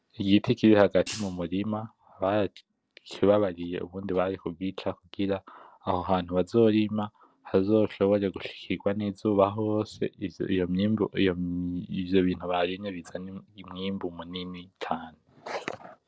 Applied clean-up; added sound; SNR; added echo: neural separator model SepFormer DNS4.